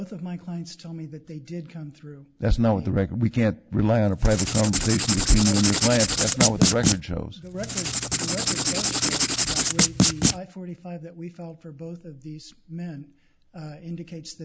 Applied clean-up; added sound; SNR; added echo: none; Writing; -3 dB; none.